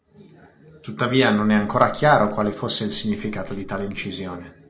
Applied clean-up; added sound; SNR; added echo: none; Squeak / Tools; 16 dB; none.